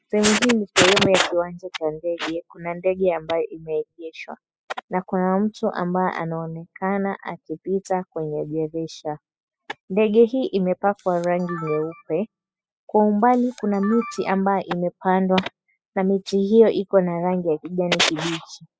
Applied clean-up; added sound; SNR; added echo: classical method spectral subtraction.